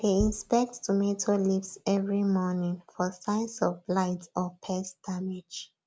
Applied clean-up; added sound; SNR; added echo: none; Bass drum; 13 dB; none.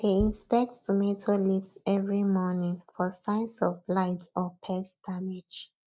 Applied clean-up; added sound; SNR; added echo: neural mask model DeepFilterNet 3.